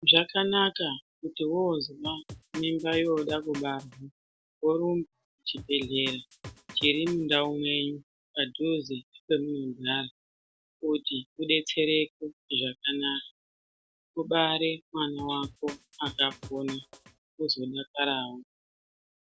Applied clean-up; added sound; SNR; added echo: none; Drum; 16 dB; none.